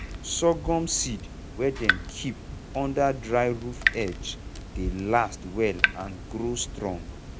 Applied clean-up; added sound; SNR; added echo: none; Drip / Water tap, faucet; 4 dB; none.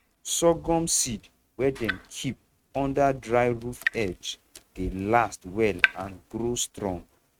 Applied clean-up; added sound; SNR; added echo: neural mask model RNNoise.